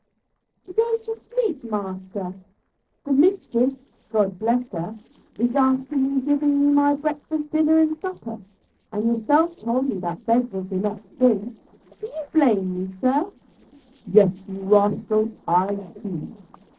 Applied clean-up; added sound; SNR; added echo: neural separator model SepFormer DNS4.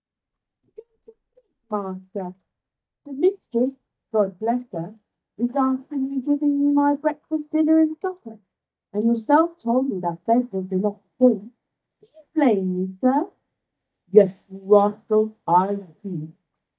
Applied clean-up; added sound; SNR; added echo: neural mask model DeepFilterNet 3.